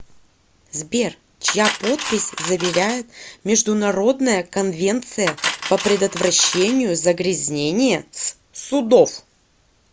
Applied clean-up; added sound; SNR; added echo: none; Cutlery, silverware; 10 dB; none.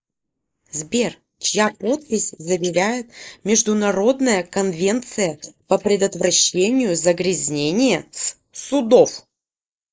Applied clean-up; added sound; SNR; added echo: neural mask model Resemble Enhance denoiser.